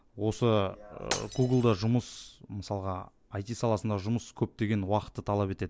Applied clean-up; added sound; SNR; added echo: none; Shatter; 12 dB; none.